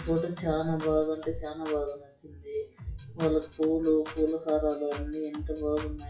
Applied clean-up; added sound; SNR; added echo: classical method WPE with log-MMSE.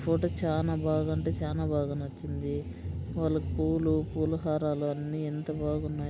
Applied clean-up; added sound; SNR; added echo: none; none; none; none.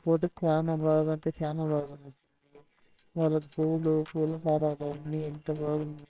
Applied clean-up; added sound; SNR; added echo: neural separator model SepFormer WHAMR!.